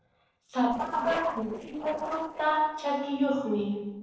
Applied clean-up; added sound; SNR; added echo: neural separator model SepFormer DNS4.